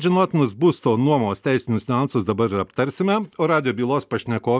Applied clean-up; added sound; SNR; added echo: none; none; none; none.